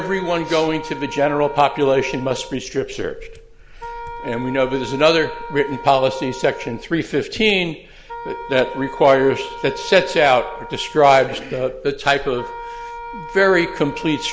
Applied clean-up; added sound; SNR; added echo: none; Wind instrument, woodwind instrument; 14 dB; none.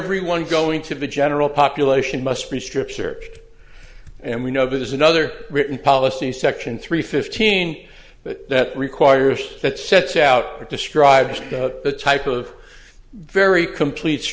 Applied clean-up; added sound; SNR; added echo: none; none; none; none.